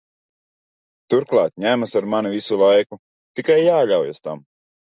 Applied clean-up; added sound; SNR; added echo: none; none; none; none.